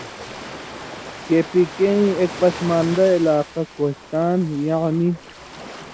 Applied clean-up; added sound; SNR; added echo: none; Ocean; 14 dB; none.